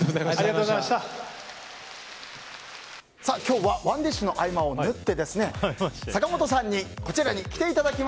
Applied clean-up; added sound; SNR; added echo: none; none; none; none.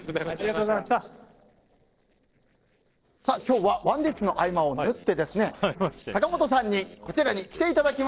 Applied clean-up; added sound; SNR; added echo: neural separator model SepFormer DNS4.